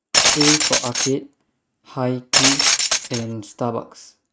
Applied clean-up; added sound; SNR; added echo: neural mask model RNNoise.